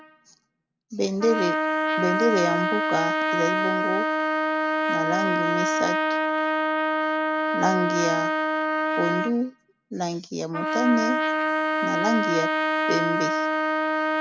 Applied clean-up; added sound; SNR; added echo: none; Trumpet; -4 dB; none.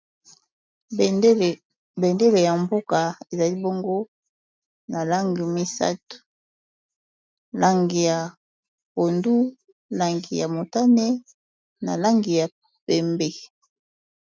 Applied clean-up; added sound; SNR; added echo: none; none; none; none.